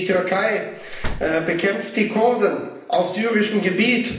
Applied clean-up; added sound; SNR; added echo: none; Slam; 8 dB; reverberation time 0.8 s.